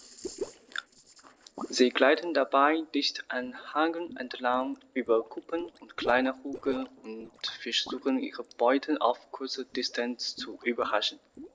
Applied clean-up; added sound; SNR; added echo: neural separator model SepFormer DNS4.